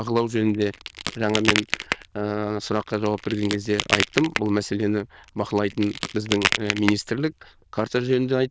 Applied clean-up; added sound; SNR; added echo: neural diffusion model UNIVERSE++.